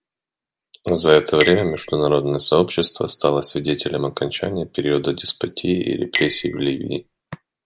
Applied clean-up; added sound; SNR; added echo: none; Chink, clink; 14 dB; none.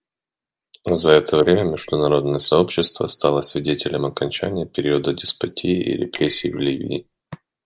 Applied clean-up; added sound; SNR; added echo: neural separator model SepFormer DNS4.